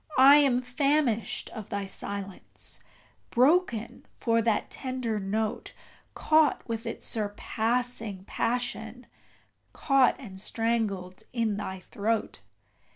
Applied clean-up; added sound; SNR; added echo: none; none; none; none.